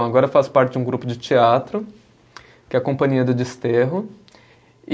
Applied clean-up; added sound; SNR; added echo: none; none; none; none.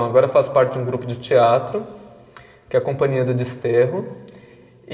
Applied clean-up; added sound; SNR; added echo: none; none; none; reverberation time 2.7 s.